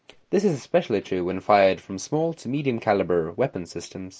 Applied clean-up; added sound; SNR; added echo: none; none; none; none.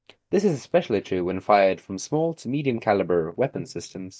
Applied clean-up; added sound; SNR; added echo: neural mask model DeepFilterNet 3.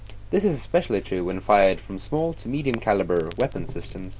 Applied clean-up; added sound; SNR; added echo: none; Crackle; 12 dB; none.